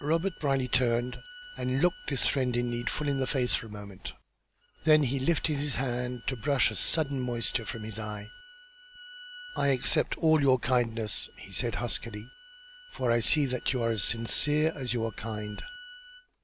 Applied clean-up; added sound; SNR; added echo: none; Bowed string instrument; 20 dB; none.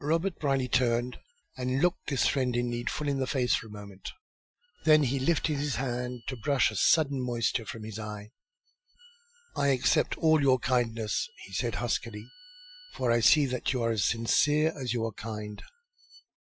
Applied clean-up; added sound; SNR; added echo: classical method Wiener filter.